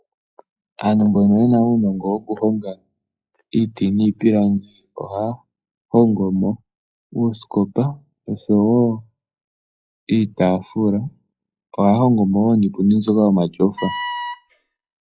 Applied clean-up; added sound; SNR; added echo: classical method log-MMSE.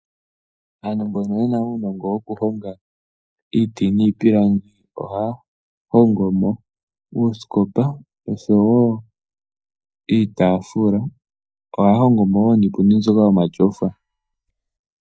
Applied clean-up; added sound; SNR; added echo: neural mask model DeepFilterNet 3.